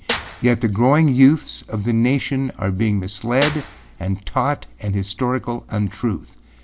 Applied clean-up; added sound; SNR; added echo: none; Clapping / Drum kit; 14 dB; none.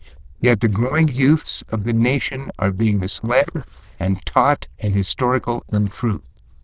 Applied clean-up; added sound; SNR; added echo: neural diffusion model UNIVERSE++.